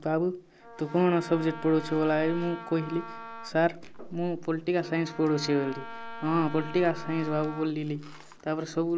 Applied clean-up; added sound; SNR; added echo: none; Wind instrument, woodwind instrument; 15 dB; none.